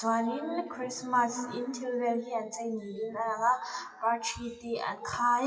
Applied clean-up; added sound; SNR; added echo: classical method WPE with log-MMSE.